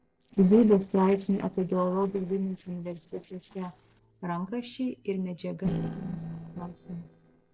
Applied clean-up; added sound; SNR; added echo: neural separator model SepFormer DNS4.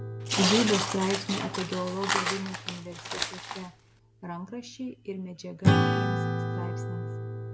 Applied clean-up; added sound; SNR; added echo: none; Tearing + Acoustic guitar / Strum; -3 dB; none.